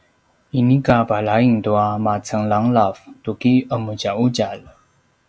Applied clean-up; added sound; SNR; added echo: none; none; none; none.